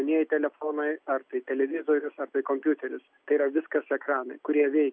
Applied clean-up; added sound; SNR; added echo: none; none; none; none.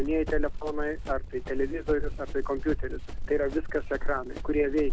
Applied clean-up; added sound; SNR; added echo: none; Run; 1 dB; none.